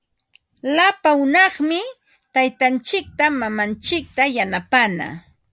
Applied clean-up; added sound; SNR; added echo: none; none; none; none.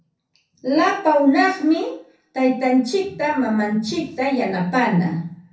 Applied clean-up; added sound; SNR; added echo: none; none; none; reverberation time 0.6 s.